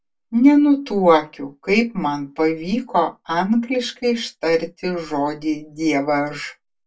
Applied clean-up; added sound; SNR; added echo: none; none; none; reverberation time 0.1 s.